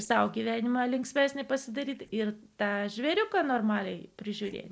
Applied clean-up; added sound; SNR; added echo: neural separator model SepFormer DNS4.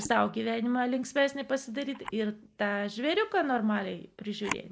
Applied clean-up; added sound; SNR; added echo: neural mask model Resemble Enhance denoiser.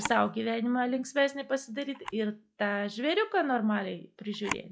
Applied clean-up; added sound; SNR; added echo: classical method log-MMSE.